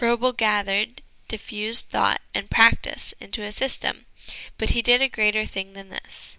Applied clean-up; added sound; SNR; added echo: none; none; none; none.